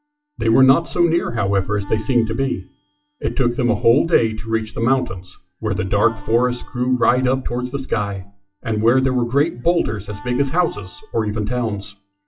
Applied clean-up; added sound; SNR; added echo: classical method WPE with log-MMSE.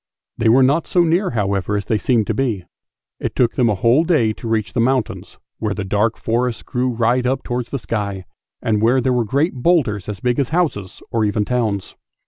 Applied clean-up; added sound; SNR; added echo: none; none; none; none.